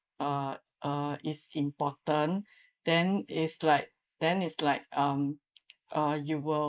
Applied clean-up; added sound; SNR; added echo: neural mask model Resemble Enhance denoiser.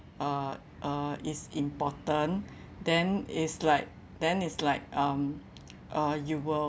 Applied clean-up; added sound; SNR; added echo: none; none; none; none.